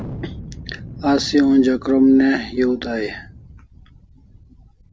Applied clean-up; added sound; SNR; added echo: none; Thunder; 17 dB; none.